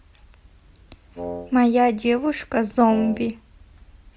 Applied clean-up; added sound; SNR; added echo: none; Wind instrument, woodwind instrument; 11 dB; none.